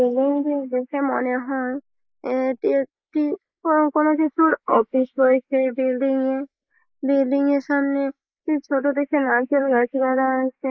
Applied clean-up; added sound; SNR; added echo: neural mask model Resemble Enhance denoiser.